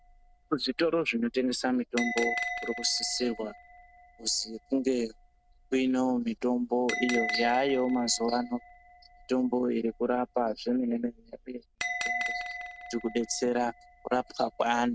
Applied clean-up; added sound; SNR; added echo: none; Bell; 10 dB; none.